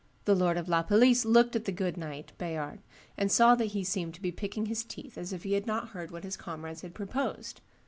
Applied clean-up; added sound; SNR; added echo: none; none; none; none.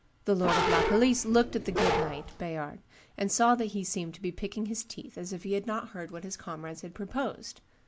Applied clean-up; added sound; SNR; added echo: none; Bark; -1 dB; none.